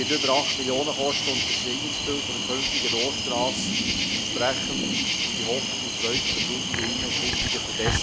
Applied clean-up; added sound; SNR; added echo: none; Cricket; -5 dB; none.